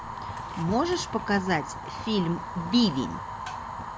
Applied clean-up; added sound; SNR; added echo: none; Fire; 7 dB; none.